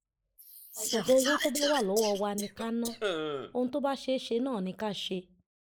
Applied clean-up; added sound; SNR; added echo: neural mask model Resemble Enhance denoiser.